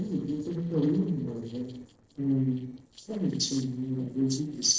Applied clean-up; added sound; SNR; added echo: neural separator model SepFormer DNS4.